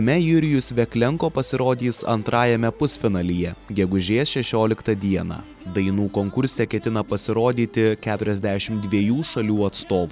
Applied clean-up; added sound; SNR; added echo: none; none; none; none.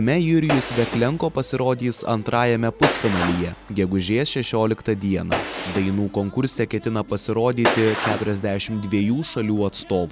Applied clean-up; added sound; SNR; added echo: none; Gunshot, gunfire; 8 dB; none.